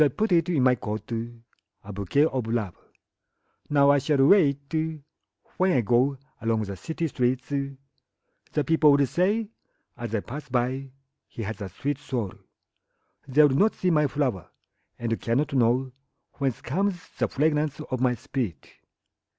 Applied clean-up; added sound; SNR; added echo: none; none; none; none.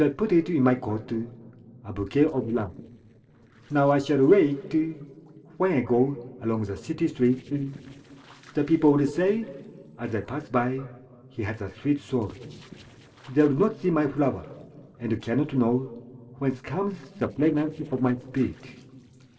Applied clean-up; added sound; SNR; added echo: neural separator model SepFormer DNS4.